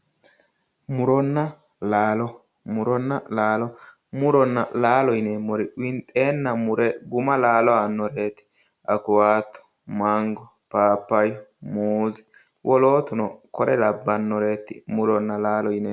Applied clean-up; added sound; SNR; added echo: none; none; none; none.